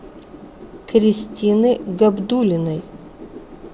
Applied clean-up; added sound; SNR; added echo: none; Whoosh, swoosh, swish; 20 dB; none.